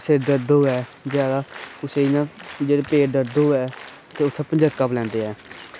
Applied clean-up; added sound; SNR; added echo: none; Applause; 19 dB; none.